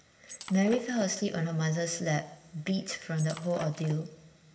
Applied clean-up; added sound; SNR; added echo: none; Shatter; 16 dB; reverberation time 2.2 s.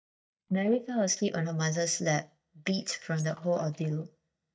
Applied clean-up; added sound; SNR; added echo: neural mask model DeepFilterNet 3.